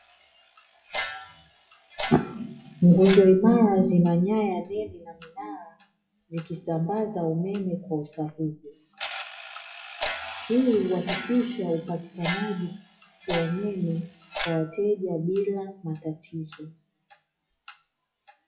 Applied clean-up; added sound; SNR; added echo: classical method WPE with log-MMSE.